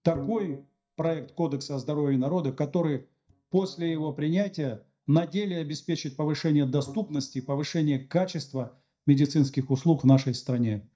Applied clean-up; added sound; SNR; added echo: neural mask model DeepFilterNet 3.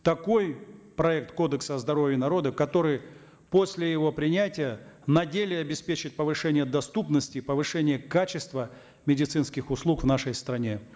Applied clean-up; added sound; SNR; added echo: none; none; none; none.